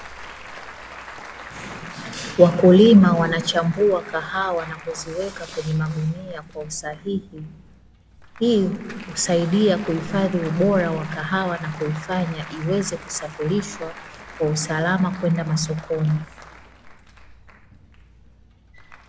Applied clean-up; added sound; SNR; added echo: none; Applause; 18 dB; none.